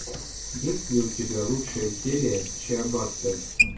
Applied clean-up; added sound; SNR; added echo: none; Sink (filling or washing) / Water; 3 dB; reverberation time 0.2 s.